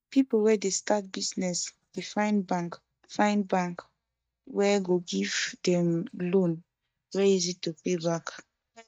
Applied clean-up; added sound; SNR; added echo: neural mask model DeepFilterNet 3.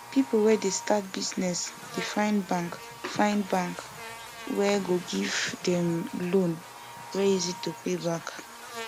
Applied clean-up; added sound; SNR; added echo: none; Buzz; 14 dB; none.